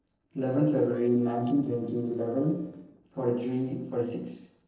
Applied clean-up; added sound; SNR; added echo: neural separator model SepFormer DNS4.